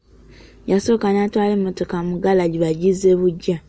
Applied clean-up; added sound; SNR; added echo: none; none; none; none.